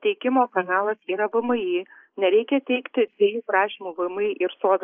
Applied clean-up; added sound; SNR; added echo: neural mask model Resemble Enhance denoiser.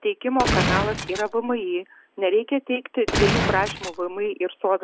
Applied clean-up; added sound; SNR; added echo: none; Gunshot, gunfire; 0 dB; none.